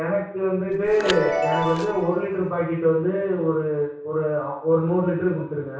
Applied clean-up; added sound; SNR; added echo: none; Chime; 7 dB; reverberation time 0.6 s.